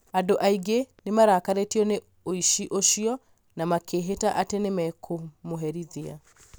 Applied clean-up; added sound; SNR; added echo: none; none; none; none.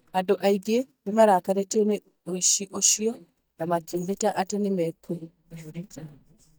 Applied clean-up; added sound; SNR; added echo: neural mask model DeepFilterNet 3.